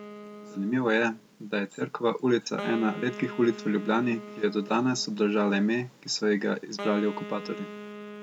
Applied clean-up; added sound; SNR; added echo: none; Wind instrument, woodwind instrument; 14 dB; none.